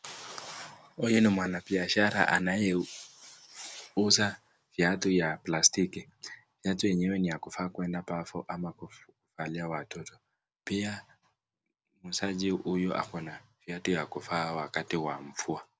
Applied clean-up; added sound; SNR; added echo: none; none; none; none.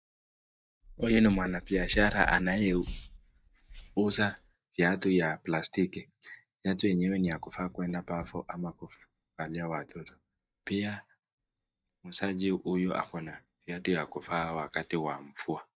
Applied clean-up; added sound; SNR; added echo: neural mask model DeepFilterNet 3.